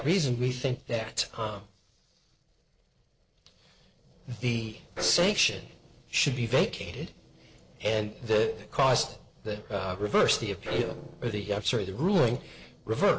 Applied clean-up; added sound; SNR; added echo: neural separator model SepFormer DNS4.